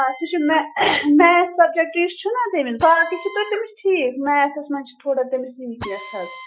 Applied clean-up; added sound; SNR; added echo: classical method Wiener filter.